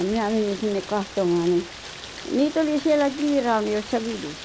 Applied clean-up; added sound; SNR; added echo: none; Rain; 15 dB; none.